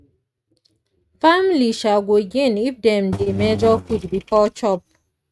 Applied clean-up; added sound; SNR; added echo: neural mask model RNNoise.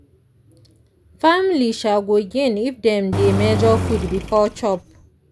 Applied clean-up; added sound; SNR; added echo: none; Engine; 3 dB; none.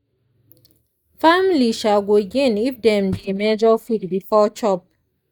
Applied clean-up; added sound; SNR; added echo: neural mask model DeepFilterNet 3.